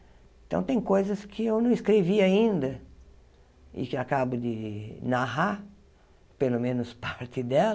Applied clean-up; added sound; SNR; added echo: none; none; none; none.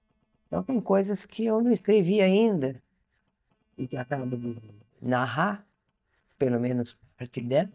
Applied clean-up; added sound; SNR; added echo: neural mask model DeepFilterNet 3.